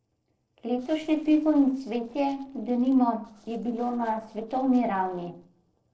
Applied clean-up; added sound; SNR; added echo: neural separator model SepFormer DNS4.